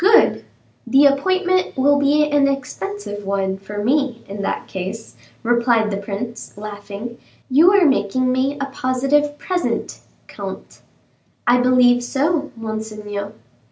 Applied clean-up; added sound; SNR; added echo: none; none; none; none.